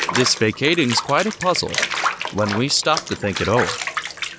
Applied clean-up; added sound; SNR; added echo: none; Bathtub (filling or washing) / Water; 5 dB; none.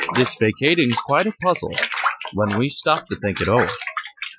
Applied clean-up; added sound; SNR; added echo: classical method Wiener filter.